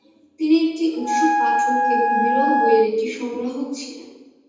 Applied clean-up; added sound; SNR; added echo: none; Wind instrument, woodwind instrument; -1 dB; reverberation time 1.1 s.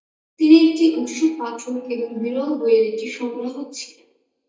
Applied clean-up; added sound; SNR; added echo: neural mask model DeepFilterNet 3.